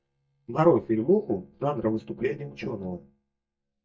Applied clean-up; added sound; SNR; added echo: neural mask model DeepFilterNet 3.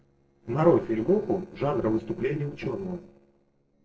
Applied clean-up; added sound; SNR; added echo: neural separator model SepFormer DNS4.